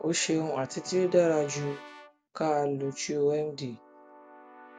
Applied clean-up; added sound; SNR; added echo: none; Keyboard (musical) / Brass instrument; 20 dB; none.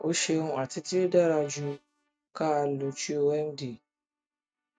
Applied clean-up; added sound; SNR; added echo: neural mask model RNNoise.